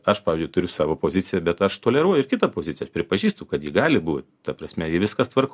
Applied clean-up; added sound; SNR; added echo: none; none; none; none.